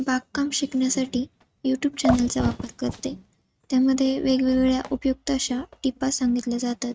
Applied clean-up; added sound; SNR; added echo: neural mask model RNNoise.